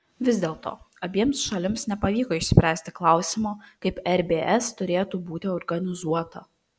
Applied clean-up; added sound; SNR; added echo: none; none; none; none.